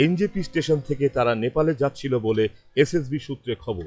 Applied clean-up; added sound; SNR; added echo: classical method log-MMSE.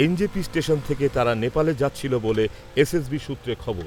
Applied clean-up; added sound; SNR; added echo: none; Motorcycle / Accelerating, revving, vroom; 18 dB; none.